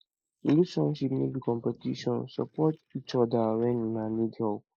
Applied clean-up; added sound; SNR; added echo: neural mask model Resemble Enhance denoiser.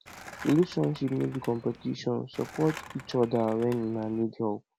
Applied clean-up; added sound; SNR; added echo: none; Skateboard; 17 dB; none.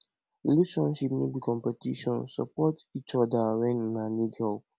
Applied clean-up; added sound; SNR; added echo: none; none; none; none.